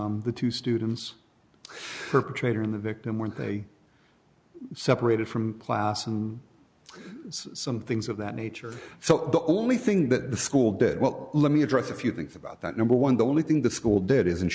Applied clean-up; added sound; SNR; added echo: none; none; none; none.